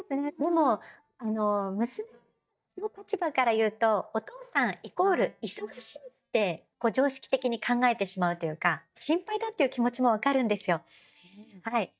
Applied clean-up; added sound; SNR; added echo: neural mask model DeepFilterNet 3.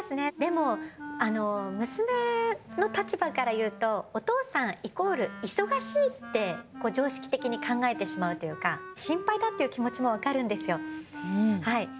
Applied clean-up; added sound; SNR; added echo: none; Wind instrument, woodwind instrument; 12 dB; none.